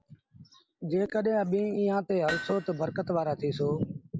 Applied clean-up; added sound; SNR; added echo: none; Hammer; 11 dB; none.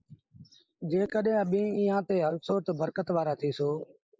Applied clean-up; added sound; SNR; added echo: neural mask model Resemble Enhance denoiser.